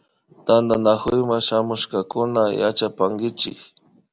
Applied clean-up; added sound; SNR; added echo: none; none; none; none.